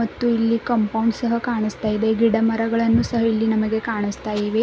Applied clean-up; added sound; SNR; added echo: none; none; none; none.